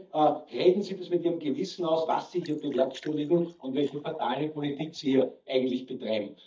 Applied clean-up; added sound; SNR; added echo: neural mask model DeepFilterNet 3.